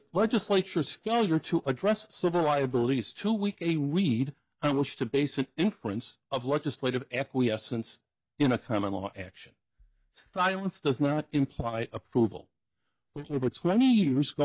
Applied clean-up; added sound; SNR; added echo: neural mask model DeepFilterNet 3.